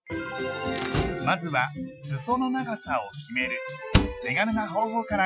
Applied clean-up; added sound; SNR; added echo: classical method Wiener filter.